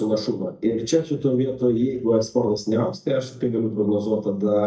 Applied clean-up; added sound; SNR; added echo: neural mask model DeepFilterNet 3.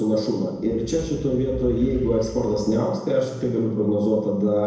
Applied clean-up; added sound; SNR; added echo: none; Animal; 12 dB; reverberation time 1.0 s.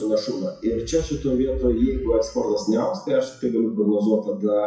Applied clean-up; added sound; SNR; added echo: classical method WPE with log-MMSE.